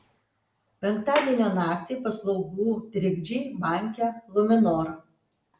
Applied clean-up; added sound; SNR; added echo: none; none; none; none.